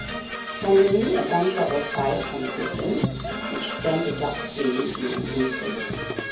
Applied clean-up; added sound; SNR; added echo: none; Brass instrument / Percussion; 5 dB; reverberation time 0.7 s.